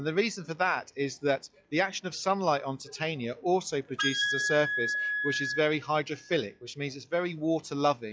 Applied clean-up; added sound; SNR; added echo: classical method log-MMSE.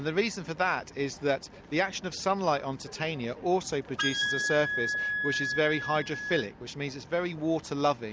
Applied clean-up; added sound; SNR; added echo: none; Wind instrument, woodwind instrument; 2 dB; none.